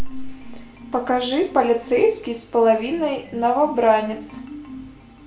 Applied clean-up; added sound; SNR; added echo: none; Marimba, xylophone; 19 dB; reverberation time 0.4 s.